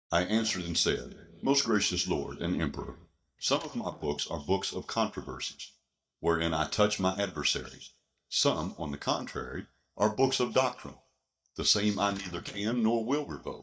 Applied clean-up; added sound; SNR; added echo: neural mask model DeepFilterNet 3.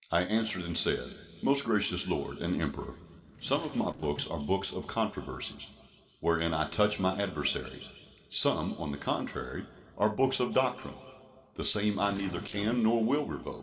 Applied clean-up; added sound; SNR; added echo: neural separator model SepFormer DNS4.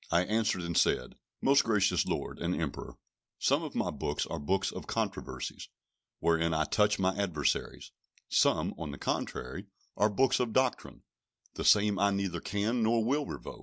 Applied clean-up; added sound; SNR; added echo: none; none; none; none.